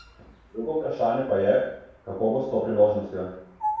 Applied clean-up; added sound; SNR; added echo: none; Bird vocalization, bird call, bird song; 12 dB; reverberation time 0.7 s.